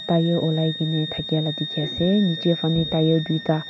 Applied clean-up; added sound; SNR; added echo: none; Wind instrument, woodwind instrument; 11 dB; none.